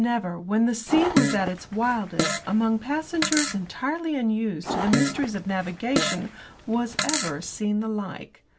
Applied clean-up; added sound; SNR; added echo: none; Fart; 3 dB; none.